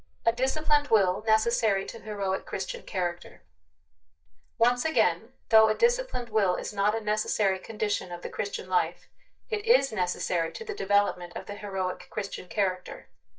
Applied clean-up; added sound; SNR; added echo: neural mask model DeepFilterNet 3.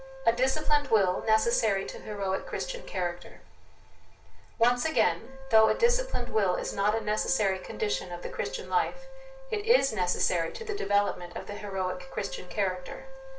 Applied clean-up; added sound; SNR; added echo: none; Wind instrument, woodwind instrument; 19 dB; reverberation time 0.3 s.